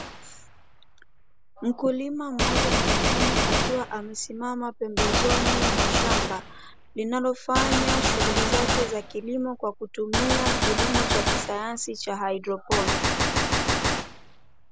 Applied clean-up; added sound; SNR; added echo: none; Gunshot, gunfire; -4 dB; none.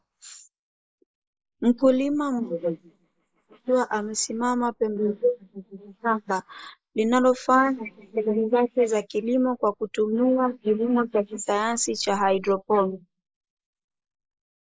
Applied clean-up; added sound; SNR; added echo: neural mask model Resemble Enhance denoiser.